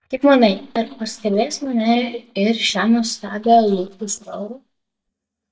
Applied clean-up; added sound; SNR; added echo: neural mask model DeepFilterNet 3.